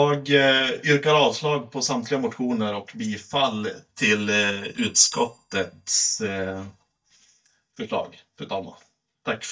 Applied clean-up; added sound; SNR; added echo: neural mask model DeepFilterNet 3.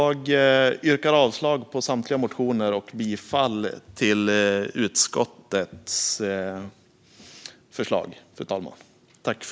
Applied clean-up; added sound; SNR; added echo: none; none; none; none.